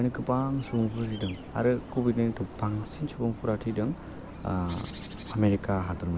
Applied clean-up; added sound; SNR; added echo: none; Bird; 17 dB; none.